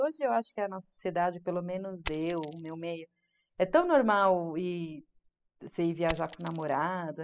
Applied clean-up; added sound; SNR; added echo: classical method spectral subtraction.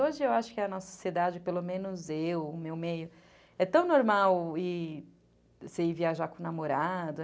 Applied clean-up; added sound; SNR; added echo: none; none; none; none.